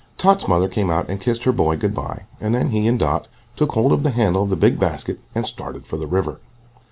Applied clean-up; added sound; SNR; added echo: none; none; none; none.